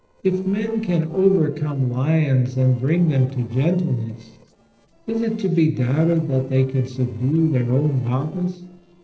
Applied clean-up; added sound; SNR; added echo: neural separator model SepFormer DNS4.